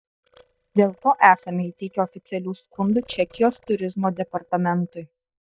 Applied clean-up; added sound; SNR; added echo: neural mask model DeepFilterNet 3.